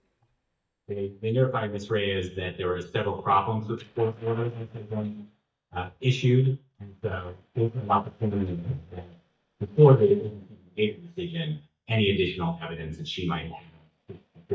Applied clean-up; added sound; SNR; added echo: neural mask model DeepFilterNet 3.